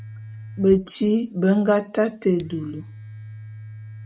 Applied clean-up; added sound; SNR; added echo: neural mask model RNNoise.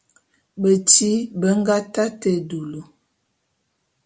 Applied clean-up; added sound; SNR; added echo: none; none; none; none.